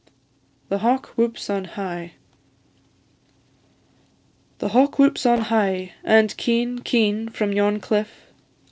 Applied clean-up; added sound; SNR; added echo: neural separator model SepFormer DNS4.